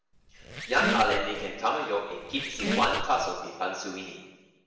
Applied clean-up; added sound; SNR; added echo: none; Squeak; 4 dB; reverberation time 1.1 s.